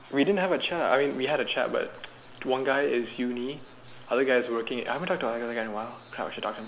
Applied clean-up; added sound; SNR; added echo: none; none; none; none.